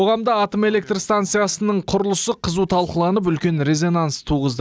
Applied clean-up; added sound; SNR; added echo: none; none; none; none.